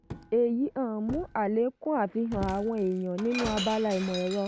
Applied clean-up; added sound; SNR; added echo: none; Shatter; 12 dB; none.